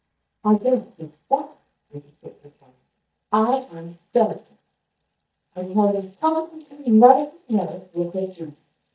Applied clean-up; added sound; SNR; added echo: neural mask model DeepFilterNet 3.